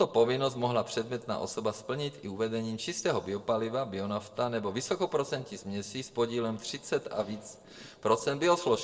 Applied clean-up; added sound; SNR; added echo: neural separator model SepFormer DNS4.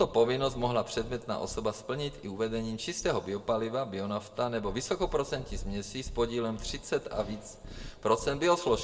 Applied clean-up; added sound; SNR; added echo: none; Purr; 13 dB; reverberation time 0.9 s.